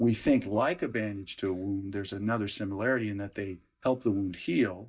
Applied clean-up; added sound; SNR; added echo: neural mask model DeepFilterNet 3.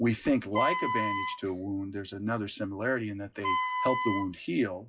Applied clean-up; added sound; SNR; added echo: classical method WPE with log-MMSE.